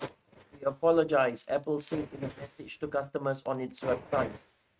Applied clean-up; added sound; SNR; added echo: neural mask model RNNoise.